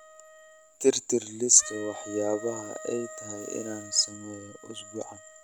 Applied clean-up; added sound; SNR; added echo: none; Wind instrument, woodwind instrument; 17 dB; none.